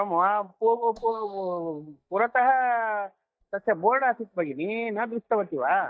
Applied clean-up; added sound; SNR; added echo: neural mask model DeepFilterNet 3.